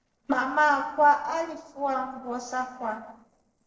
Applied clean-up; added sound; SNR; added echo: neural separator model SepFormer DNS4.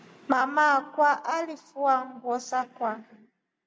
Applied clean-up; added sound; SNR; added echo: none; none; none; none.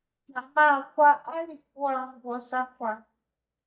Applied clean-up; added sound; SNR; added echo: neural mask model DeepFilterNet 3.